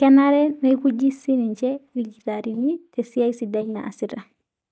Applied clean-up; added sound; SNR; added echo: neural mask model DeepFilterNet 3.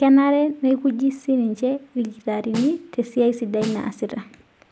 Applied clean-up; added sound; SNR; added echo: none; Snare drum; 17 dB; none.